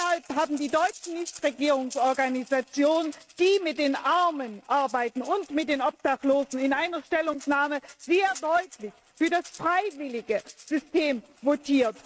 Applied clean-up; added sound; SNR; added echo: neural mask model RNNoise.